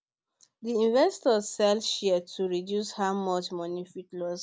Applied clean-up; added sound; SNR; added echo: none; none; none; none.